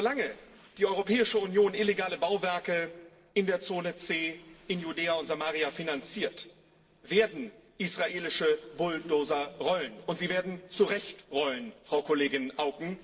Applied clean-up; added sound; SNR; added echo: neural separator model SepFormer DNS4.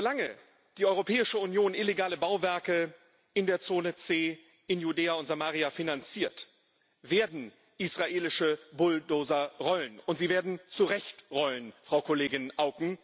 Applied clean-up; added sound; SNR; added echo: none; none; none; none.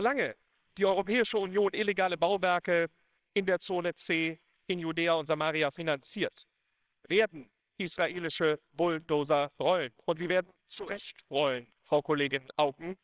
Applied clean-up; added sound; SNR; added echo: neural separator model SepFormer WHAMR!.